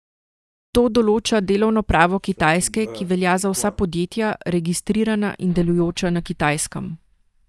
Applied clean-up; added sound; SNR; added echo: neural mask model DeepFilterNet 3.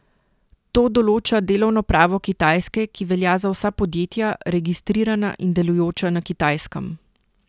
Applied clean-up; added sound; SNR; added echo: none; none; none; none.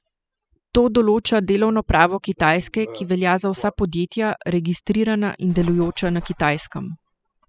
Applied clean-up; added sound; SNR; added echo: classical method spectral subtraction.